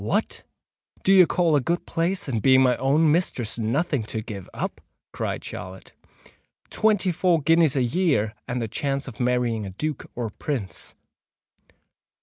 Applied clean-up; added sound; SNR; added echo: none; none; none; none.